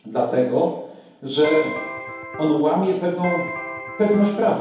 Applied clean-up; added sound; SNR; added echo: none; Electric guitar; 9 dB; reverberation time 2.2 s.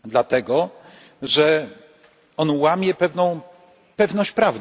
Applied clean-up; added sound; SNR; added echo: none; none; none; none.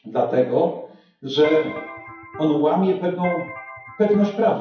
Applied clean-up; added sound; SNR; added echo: classical method WPE with log-MMSE.